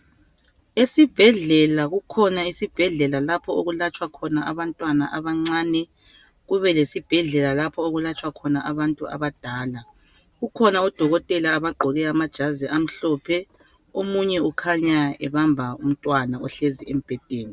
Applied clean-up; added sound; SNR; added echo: none; none; none; none.